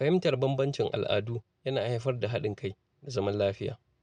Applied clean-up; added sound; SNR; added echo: none; none; none; none.